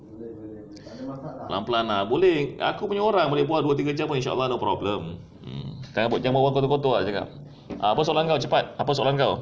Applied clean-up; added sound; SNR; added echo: none; none; none; none.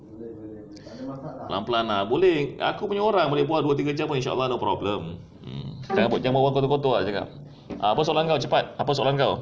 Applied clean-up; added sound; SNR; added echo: none; Bowed string instrument; 5 dB; none.